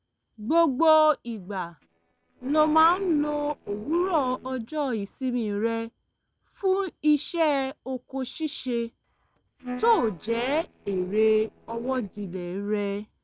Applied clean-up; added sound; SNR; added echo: neural separator model SepFormer DNS4.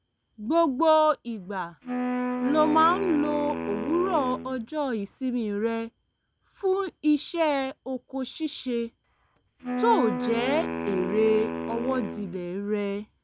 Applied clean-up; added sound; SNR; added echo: none; Wind instrument, woodwind instrument; 5 dB; none.